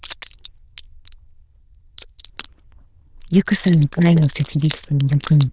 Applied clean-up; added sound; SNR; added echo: neural diffusion model UNIVERSE++.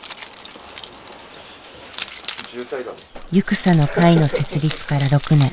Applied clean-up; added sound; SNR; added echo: none; Keys jangling; 18 dB; none.